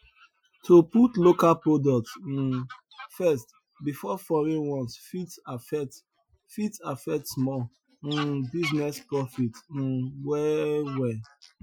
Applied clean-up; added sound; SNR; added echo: classical method Wiener filter.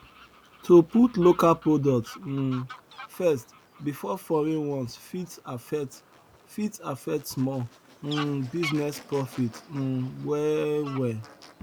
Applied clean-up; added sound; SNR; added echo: none; Fowl; 19 dB; none.